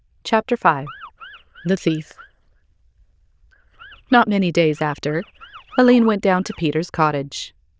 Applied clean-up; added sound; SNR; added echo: neural diffusion model UNIVERSE++.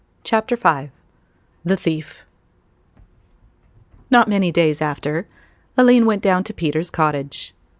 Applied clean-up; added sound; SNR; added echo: none; none; none; none.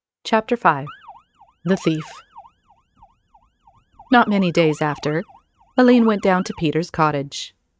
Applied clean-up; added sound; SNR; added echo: neural mask model RNNoise.